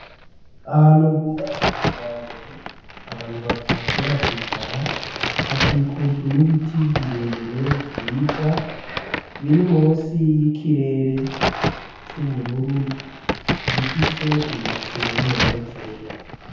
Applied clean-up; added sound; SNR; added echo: none; Crack; 5 dB; reverberation time 0.9 s.